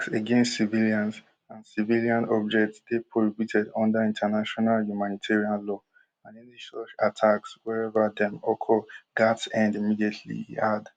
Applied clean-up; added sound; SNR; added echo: none; none; none; none.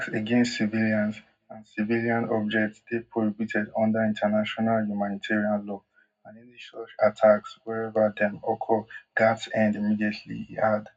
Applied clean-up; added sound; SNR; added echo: none; none; none; reverberation time 0.3 s.